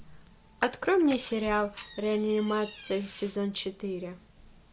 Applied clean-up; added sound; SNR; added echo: none; Door; 17 dB; none.